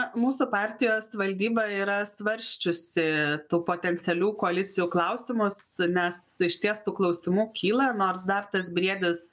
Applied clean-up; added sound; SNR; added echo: neural mask model DeepFilterNet 3.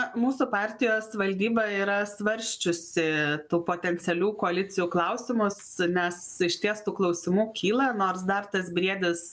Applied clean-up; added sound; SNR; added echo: none; none; none; none.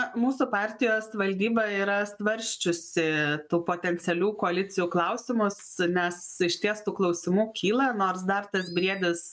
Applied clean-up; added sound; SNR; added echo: neural mask model RNNoise.